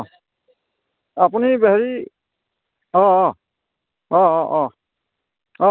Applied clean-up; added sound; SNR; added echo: none; none; none; none.